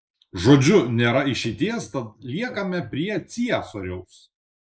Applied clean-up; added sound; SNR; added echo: neural mask model Resemble Enhance denoiser.